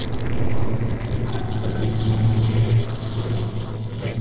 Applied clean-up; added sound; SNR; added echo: neural separator model SepFormer DNS4.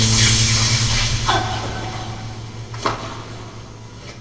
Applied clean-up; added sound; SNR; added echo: none; Bass guitar; 4 dB; reverberation time 2.5 s.